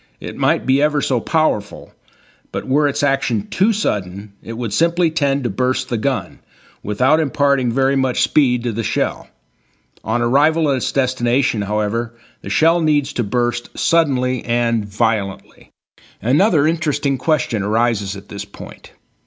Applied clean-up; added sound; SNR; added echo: none; none; none; none.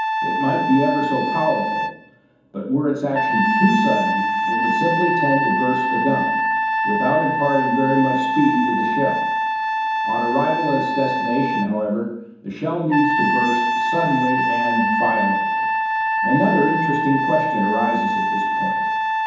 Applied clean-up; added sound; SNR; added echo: none; Trumpet; -1 dB; reverberation time 1.2 s.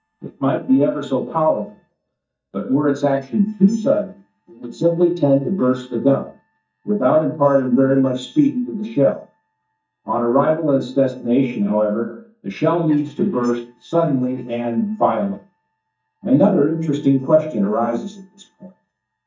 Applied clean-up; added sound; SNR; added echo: neural mask model DeepFilterNet 3.